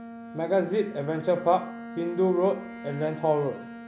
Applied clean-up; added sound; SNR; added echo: none; Bowed string instrument; 14 dB; none.